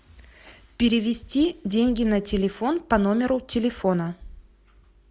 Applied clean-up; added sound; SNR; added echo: none; Bass drum; 13 dB; none.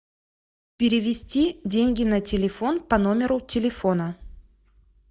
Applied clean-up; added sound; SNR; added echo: neural mask model DeepFilterNet 3.